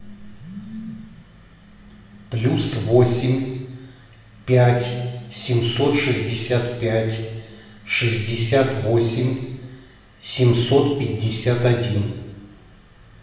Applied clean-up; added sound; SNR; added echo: none; none; none; reverberation time 1.1 s.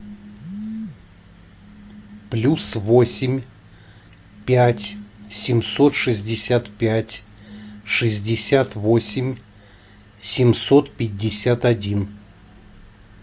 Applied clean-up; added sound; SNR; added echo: none; none; none; none.